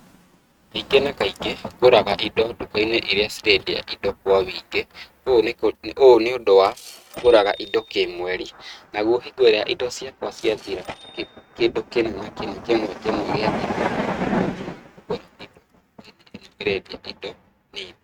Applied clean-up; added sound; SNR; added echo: neural mask model RNNoise.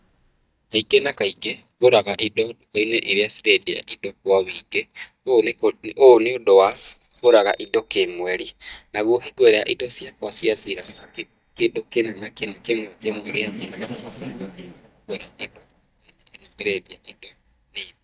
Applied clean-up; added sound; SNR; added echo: neural mask model DeepFilterNet 3.